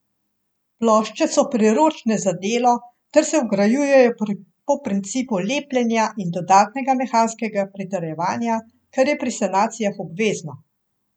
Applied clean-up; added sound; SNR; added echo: none; none; none; none.